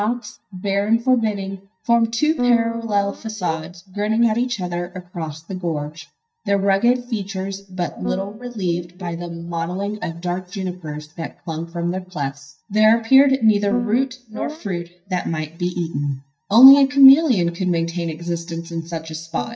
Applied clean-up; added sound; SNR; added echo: neural mask model DeepFilterNet 3.